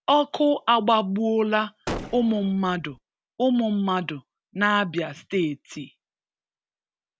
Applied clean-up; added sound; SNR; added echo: none; Gunshot, gunfire; 10 dB; none.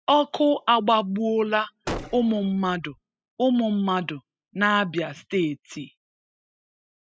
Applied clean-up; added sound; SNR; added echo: classical method spectral subtraction.